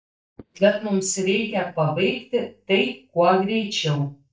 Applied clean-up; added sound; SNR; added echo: neural mask model DeepFilterNet 3.